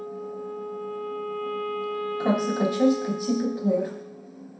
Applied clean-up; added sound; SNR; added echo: none; Wind instrument, woodwind instrument; 4 dB; reverberation time 0.6 s.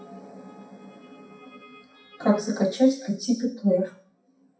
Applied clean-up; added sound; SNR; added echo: classical method WPE with log-MMSE.